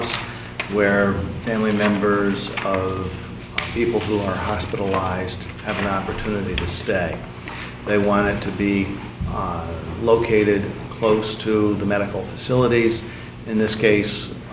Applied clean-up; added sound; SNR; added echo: none; none; none; none.